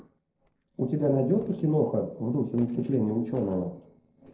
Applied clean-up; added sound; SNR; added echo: neural separator model SepFormer DNS4.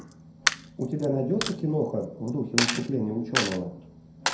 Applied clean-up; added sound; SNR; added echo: none; Coin (dropping); 3 dB; reverberation time 0.4 s.